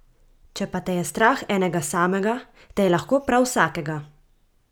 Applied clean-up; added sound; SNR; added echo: none; none; none; none.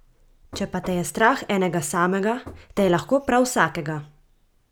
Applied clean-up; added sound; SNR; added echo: none; Knock; 19 dB; none.